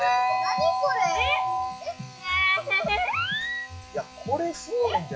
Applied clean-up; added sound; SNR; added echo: classical method log-MMSE.